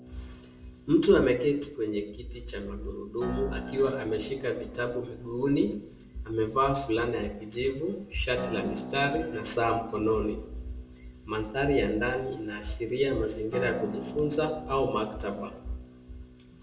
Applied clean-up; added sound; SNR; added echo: none; Acoustic guitar; 14 dB; reverberation time 0.5 s.